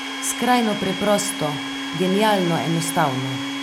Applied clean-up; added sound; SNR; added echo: none; Domestic sounds, home sounds; 6 dB; none.